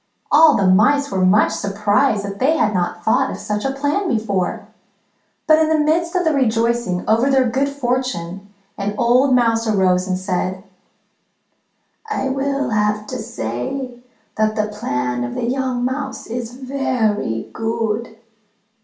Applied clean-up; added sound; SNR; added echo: none; none; none; reverberation time 0.3 s.